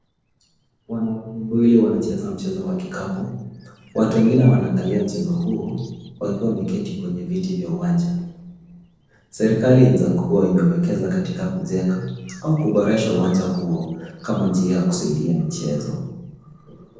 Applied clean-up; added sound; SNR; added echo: neural separator model SepFormer DNS4.